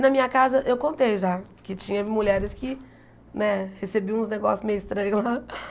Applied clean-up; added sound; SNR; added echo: none; none; none; none.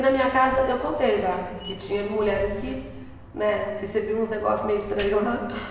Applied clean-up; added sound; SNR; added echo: none; Slam; 18 dB; reverberation time 1.3 s.